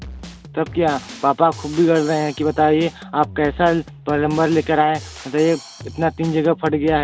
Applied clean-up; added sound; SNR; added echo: none; Drum kit; 17 dB; none.